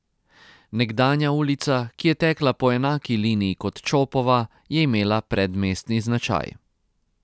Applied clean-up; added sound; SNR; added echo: none; none; none; none.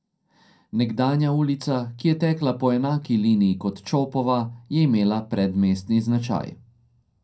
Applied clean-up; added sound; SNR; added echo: none; none; none; reverberation time 0.2 s.